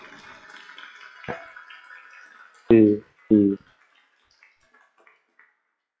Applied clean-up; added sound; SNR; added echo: classical method log-MMSE.